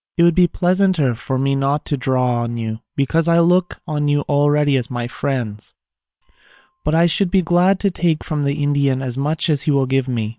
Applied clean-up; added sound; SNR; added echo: neural separator model SepFormer WHAM!.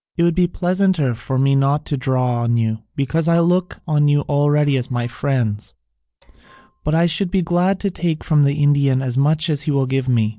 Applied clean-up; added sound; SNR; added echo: neural separator model SepFormer DNS4.